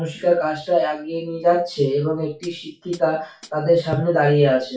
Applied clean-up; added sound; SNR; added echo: classical method WPE with log-MMSE.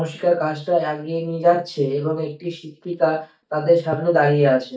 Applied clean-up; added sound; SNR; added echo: neural mask model DeepFilterNet 3.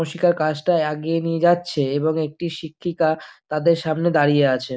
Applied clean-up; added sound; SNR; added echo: none; none; none; none.